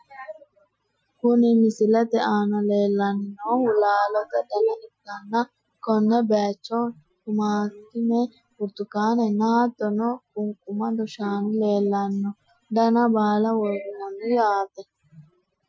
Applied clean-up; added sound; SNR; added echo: classical method Wiener filter.